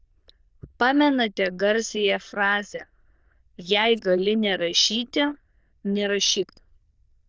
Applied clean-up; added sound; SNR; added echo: neural diffusion model UNIVERSE++.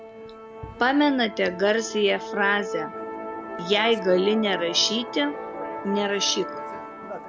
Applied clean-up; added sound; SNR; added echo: none; Musical instrument; 9 dB; none.